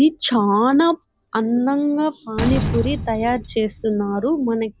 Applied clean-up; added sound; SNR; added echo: none; Slam; 10 dB; none.